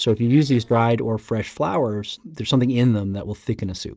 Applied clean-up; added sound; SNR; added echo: neural separator model SepFormer DNS4.